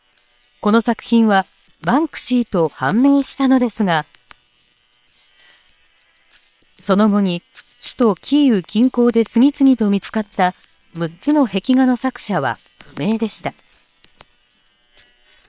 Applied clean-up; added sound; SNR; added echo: neural separator model SepFormer WHAM!.